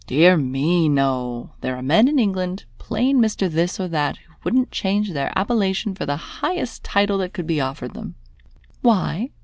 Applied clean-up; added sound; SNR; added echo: none; none; none; none.